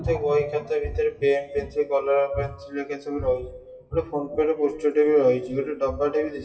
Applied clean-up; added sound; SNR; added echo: classical method WPE with log-MMSE.